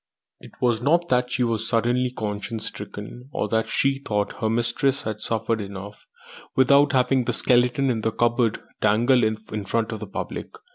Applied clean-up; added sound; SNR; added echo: none; none; none; none.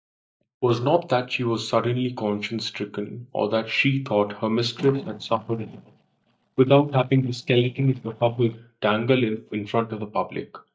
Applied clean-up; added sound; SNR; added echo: neural mask model DeepFilterNet 3.